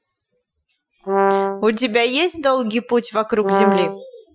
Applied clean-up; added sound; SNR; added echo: classical method Wiener filter.